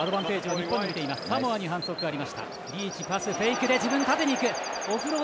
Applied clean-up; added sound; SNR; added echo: none; Chirp, tweet; 13 dB; none.